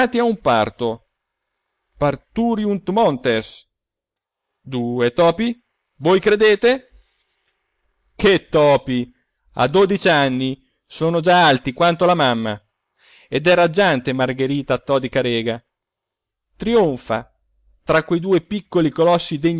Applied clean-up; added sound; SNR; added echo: neural mask model Resemble Enhance denoiser.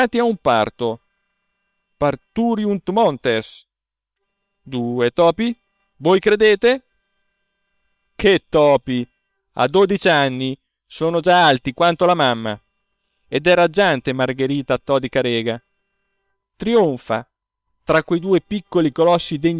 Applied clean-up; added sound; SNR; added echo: neural separator model SepFormer WHAM!.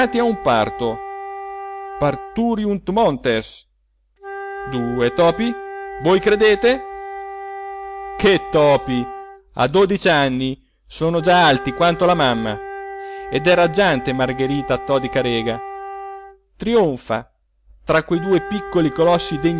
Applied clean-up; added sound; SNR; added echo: none; Wind instrument, woodwind instrument; 13 dB; none.